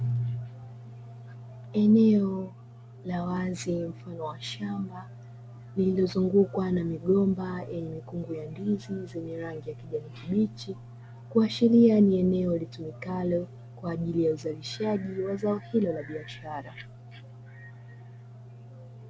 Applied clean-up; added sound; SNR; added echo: none; none; none; none.